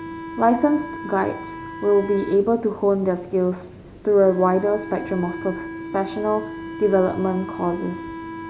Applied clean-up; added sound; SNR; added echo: none; Wind instrument, woodwind instrument; 12 dB; none.